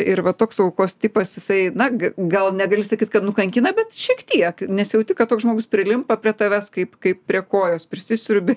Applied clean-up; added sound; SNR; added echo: none; none; none; none.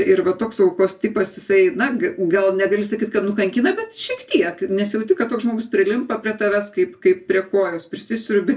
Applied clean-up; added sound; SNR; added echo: none; none; none; reverberation time 0.2 s.